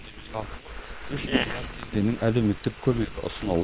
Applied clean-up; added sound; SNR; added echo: neural separator model SepFormer WHAM!.